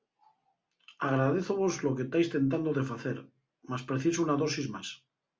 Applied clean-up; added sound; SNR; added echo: none; none; none; none.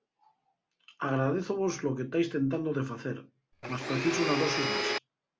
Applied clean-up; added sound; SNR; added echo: none; Domestic sounds, home sounds; 0 dB; none.